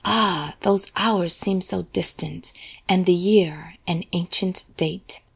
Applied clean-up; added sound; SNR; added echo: none; none; none; none.